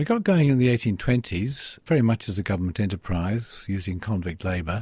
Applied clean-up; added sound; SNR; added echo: none; none; none; none.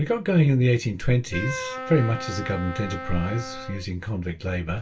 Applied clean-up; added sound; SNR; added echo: none; Wind instrument, woodwind instrument; 11 dB; reverberation time 0.2 s.